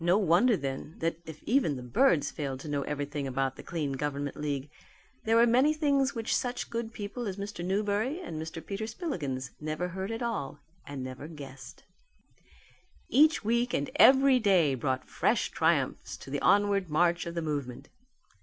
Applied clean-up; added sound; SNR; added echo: none; none; none; none.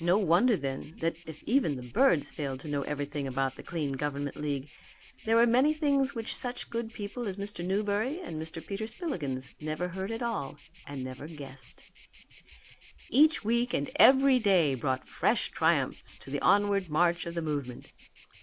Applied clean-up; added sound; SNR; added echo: none; Insect; 12 dB; none.